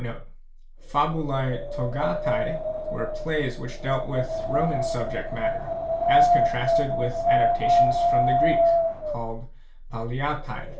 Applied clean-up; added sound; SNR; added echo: none; Wind; -4 dB; reverberation time 0.3 s.